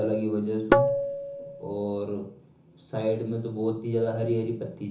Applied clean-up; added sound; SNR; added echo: none; Tabla; -3 dB; reverberation time 0.7 s.